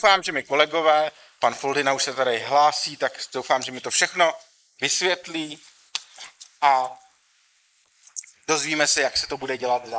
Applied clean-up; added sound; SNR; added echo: neural mask model Resemble Enhance denoiser.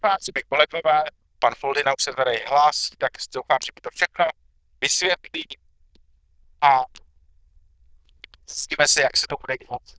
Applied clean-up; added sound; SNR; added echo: neural diffusion model UNIVERSE++.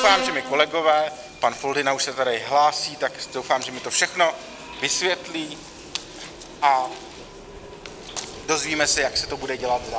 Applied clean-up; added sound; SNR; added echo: none; Subway, metro, underground; 13 dB; none.